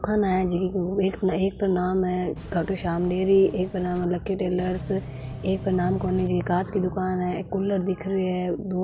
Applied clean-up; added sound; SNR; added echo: none; Engine / Mechanisms; 17 dB; none.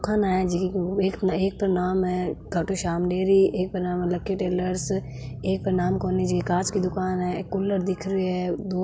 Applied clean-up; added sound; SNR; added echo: none; none; none; none.